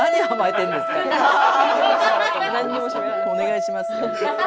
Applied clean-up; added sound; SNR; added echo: none; Wind instrument, woodwind instrument; 3 dB; none.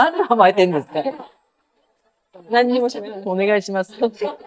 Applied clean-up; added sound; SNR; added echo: neural mask model DeepFilterNet 3.